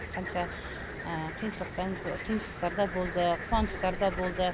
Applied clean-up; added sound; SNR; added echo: none; Cricket; 5 dB; none.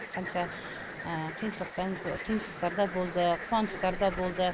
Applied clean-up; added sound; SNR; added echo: neural mask model Resemble Enhance denoiser.